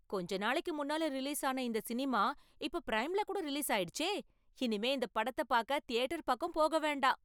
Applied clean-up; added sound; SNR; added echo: none; none; none; none.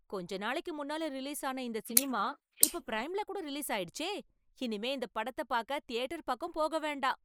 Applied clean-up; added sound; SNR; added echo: neural mask model Resemble Enhance denoiser.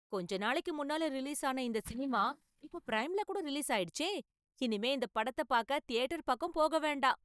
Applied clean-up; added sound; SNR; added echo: neural mask model DeepFilterNet 3.